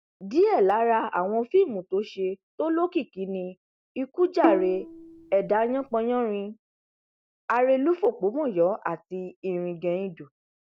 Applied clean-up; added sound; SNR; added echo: none; Bowed string instrument; 5 dB; none.